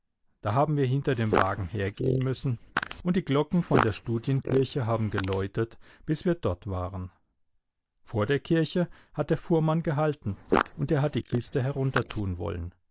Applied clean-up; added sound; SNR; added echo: neural mask model Resemble Enhance denoiser.